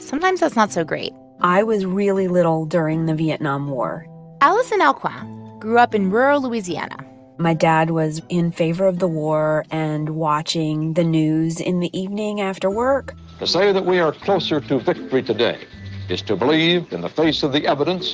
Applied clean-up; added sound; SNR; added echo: none; none; none; none.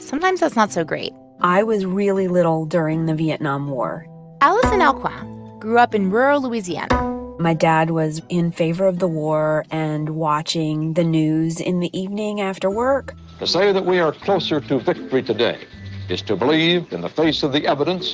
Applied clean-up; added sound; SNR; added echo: none; Bowed string instrument; 8 dB; none.